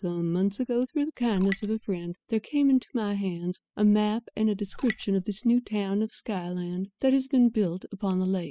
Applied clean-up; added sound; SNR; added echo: classical method spectral subtraction.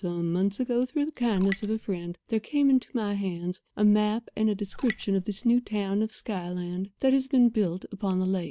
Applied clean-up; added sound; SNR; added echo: none; Raindrop; 14 dB; none.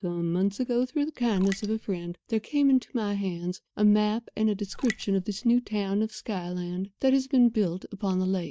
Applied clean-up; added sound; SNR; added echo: neural mask model DeepFilterNet 3.